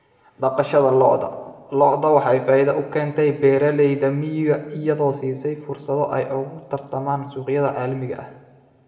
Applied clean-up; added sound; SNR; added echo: none; none; none; reverberation time 1.2 s.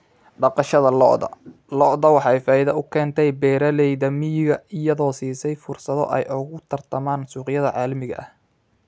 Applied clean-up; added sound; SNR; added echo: none; none; none; none.